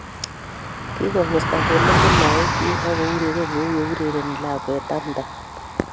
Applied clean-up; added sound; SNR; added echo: none; Car passing by; -1 dB; none.